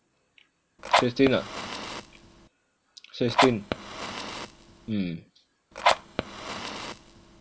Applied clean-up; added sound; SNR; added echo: none; Fire; -2 dB; none.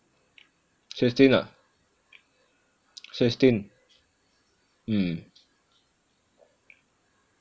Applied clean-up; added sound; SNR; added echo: none; none; none; none.